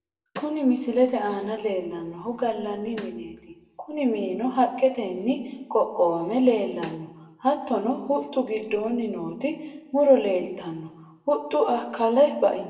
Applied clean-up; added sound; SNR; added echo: none; Snare drum; 18 dB; reverberation time 0.8 s.